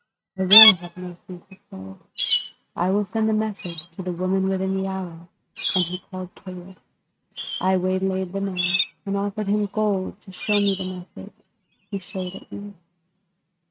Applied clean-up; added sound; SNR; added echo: neural mask model RNNoise.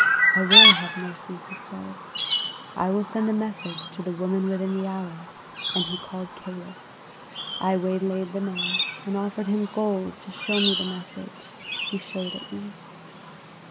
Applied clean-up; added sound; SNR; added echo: none; Chirp, tweet; -3 dB; none.